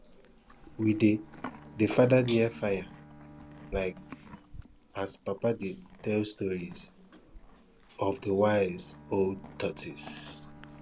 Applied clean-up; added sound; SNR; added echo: none; Bowed string instrument + Livestock, farm animals, working animals; 18 dB; none.